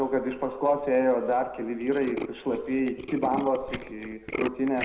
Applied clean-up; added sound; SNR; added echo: none; Tools; 11 dB; reverberation time 0.8 s.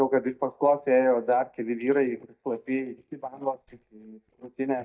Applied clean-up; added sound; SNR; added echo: neural mask model DeepFilterNet 3.